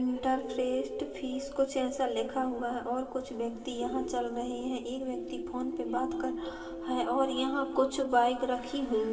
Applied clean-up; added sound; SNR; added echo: none; none; none; reverberation time 2.2 s.